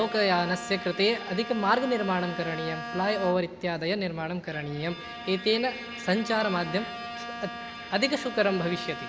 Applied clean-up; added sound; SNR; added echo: none; Bowed string instrument; 10 dB; none.